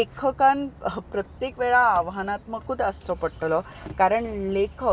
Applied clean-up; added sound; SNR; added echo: none; Bird; 19 dB; none.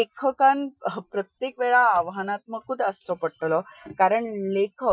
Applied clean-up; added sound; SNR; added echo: classical method Wiener filter.